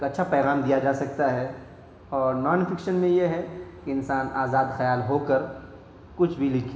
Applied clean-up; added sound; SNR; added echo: none; none; none; reverberation time 2.0 s.